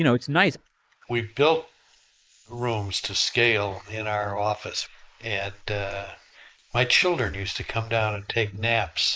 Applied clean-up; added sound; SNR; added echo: neural mask model Resemble Enhance denoiser.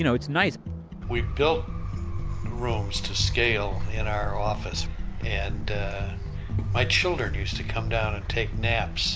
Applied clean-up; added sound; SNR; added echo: none; none; none; none.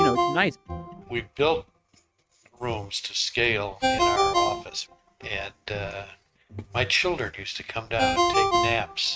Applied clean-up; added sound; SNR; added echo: neural mask model RNNoise.